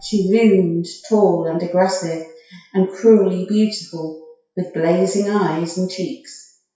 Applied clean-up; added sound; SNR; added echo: classical method WPE with log-MMSE.